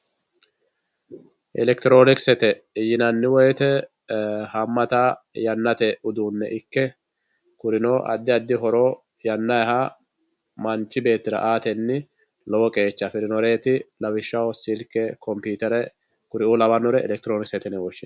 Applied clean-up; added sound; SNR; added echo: none; none; none; none.